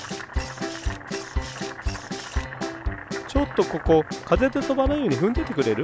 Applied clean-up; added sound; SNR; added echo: none; Boiling; 14 dB; none.